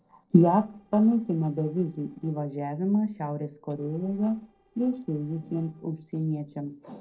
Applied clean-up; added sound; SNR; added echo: neural separator model SepFormer DNS4.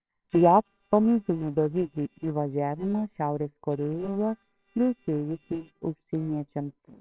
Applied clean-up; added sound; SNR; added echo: neural separator model SepFormer WHAMR!.